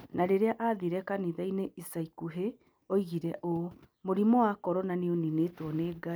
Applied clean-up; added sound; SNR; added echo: none; none; none; none.